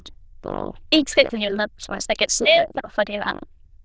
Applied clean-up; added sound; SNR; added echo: neural diffusion model UNIVERSE++.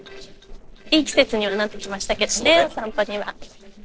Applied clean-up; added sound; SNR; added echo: neural separator model SepFormer DNS4.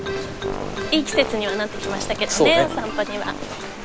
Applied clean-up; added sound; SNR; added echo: none; Rain; 14 dB; none.